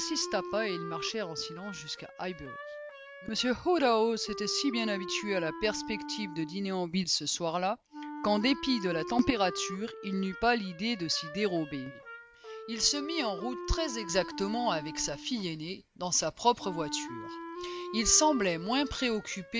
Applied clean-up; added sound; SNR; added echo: none; Wind instrument, woodwind instrument; 11 dB; none.